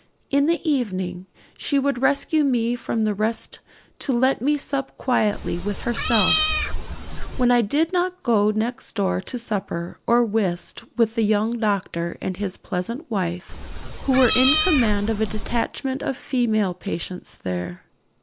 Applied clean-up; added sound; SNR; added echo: none; Meow; 1 dB; none.